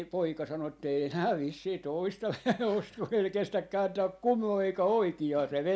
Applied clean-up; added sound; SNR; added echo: none; none; none; none.